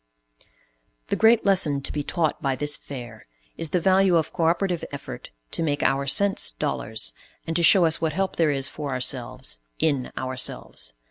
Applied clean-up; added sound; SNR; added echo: none; none; none; none.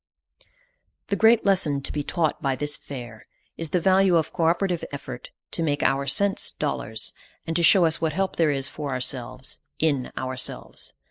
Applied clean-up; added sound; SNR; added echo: neural mask model Resemble Enhance denoiser.